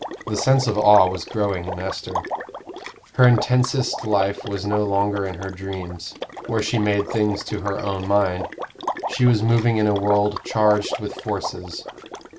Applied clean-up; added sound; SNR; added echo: none; Water / Liquid; 10 dB; none.